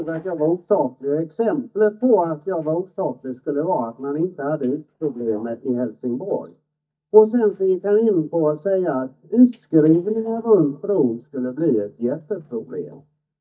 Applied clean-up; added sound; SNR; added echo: neural mask model DeepFilterNet 3.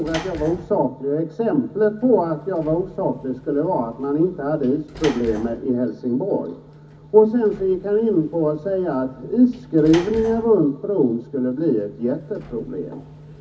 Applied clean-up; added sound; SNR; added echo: none; Sliding door / Slam; 20 dB; reverberation time 0.4 s.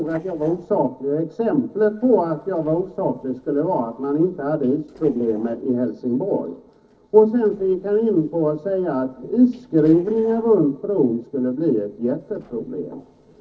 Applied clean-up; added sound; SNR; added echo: neural separator model SepFormer DNS4.